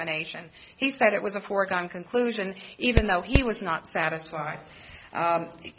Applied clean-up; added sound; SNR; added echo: none; Hammer; -4 dB; none.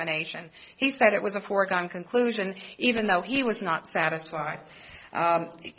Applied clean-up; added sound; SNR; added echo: neural separator model SepFormer DNS4.